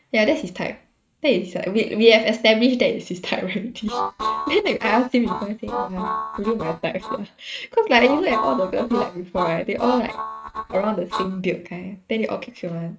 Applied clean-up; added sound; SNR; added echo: neural mask model RNNoise.